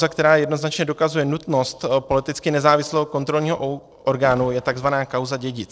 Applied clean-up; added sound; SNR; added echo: neural separator model SepFormer DNS4.